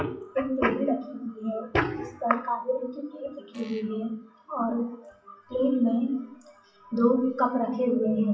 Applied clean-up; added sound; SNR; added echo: classical method WPE with log-MMSE.